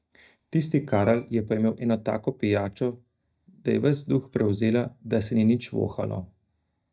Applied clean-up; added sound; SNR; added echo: neural mask model DeepFilterNet 3.